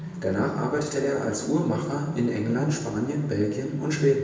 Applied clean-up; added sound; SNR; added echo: none; Bird; 10 dB; reverberation time 1.0 s.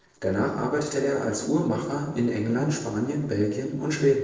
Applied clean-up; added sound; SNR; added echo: neural separator model SepFormer DNS4.